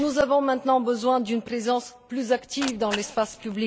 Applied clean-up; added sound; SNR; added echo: none; Cat; 17 dB; none.